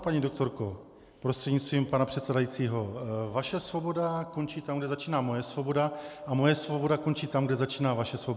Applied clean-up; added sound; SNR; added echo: none; none; none; none.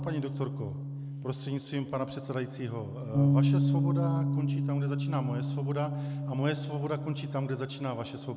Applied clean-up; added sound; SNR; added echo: none; Bass guitar; -5 dB; none.